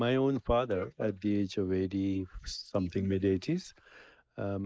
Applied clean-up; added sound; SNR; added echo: neural mask model Resemble Enhance denoiser.